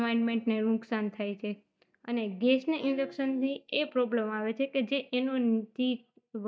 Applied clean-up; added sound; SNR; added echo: neural mask model DeepFilterNet 3.